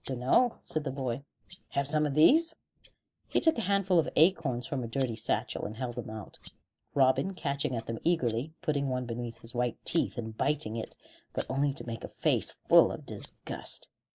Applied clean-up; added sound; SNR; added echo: neural mask model Resemble Enhance denoiser.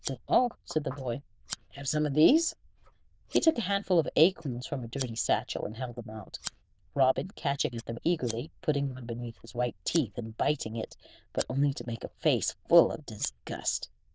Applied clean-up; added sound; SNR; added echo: neural diffusion model UNIVERSE++.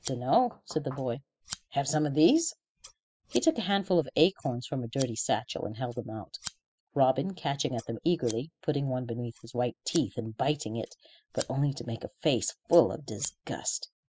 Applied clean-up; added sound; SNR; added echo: classical method spectral subtraction.